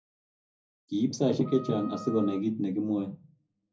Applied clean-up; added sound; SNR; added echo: none; Wind instrument, woodwind instrument; 16 dB; reverberation time 0.4 s.